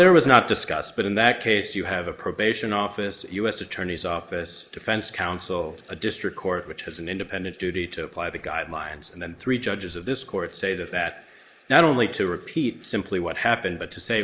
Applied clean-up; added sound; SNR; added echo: neural mask model Resemble Enhance denoiser.